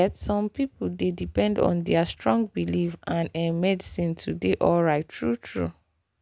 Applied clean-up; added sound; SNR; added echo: none; none; none; none.